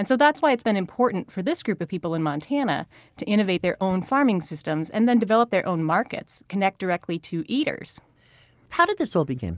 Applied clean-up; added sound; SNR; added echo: none; none; none; none.